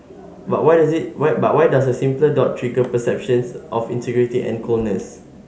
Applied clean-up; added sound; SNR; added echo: none; none; none; none.